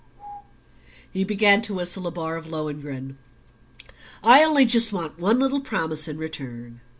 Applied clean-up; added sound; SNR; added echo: none; none; none; none.